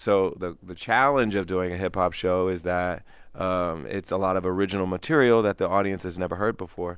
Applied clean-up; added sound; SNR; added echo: none; none; none; none.